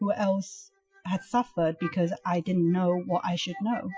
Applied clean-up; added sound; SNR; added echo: classical method Wiener filter.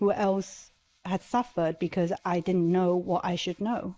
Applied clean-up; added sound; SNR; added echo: neural mask model Resemble Enhance denoiser.